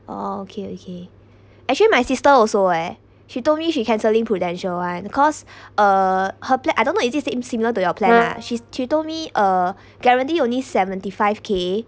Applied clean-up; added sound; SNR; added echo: none; Brass instrument; 3 dB; none.